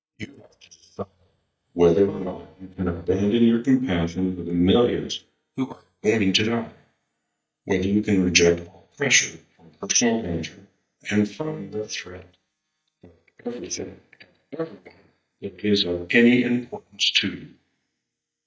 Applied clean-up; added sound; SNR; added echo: neural mask model DeepFilterNet 3.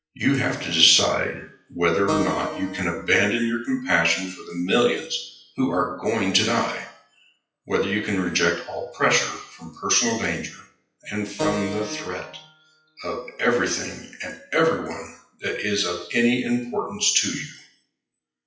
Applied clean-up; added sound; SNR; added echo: classical method WPE with log-MMSE.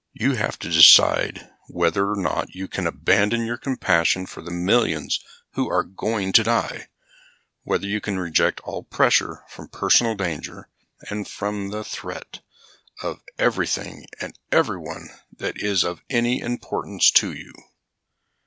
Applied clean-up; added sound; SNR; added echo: none; none; none; none.